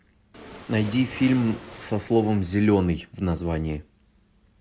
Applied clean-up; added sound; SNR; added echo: none; Waves, surf; 16 dB; none.